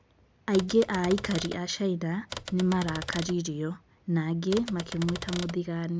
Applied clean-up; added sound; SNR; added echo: none; Typewriter; 10 dB; none.